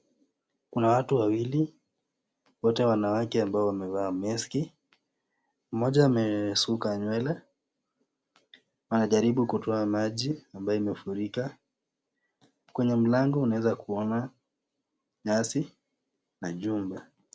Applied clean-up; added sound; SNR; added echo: none; none; none; none.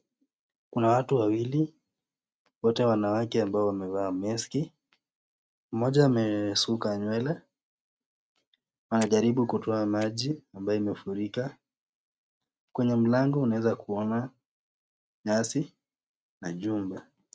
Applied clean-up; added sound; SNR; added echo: neural mask model RNNoise.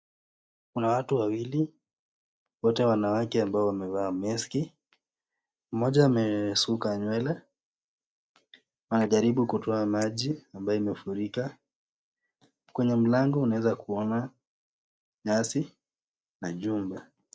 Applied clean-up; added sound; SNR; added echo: neural mask model DeepFilterNet 3.